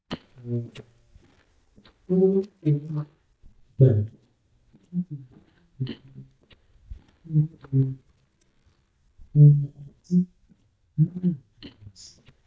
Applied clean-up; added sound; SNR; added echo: neural mask model DeepFilterNet 3.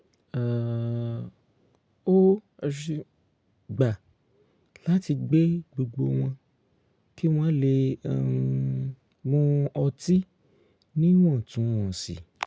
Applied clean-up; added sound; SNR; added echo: none; none; none; none.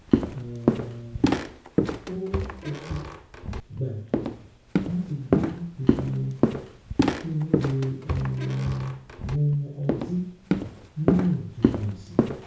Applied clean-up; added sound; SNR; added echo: none; Walk, footsteps; -3 dB; reverberation time 0.6 s.